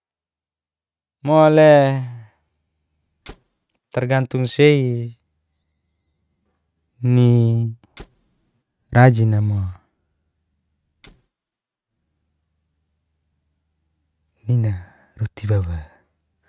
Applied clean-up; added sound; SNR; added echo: neural mask model RNNoise.